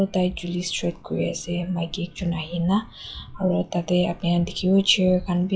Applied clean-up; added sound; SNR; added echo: classical method log-MMSE.